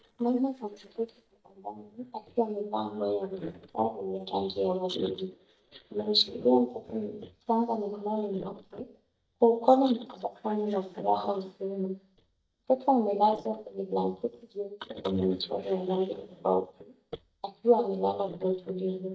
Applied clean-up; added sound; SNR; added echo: neural mask model DeepFilterNet 3.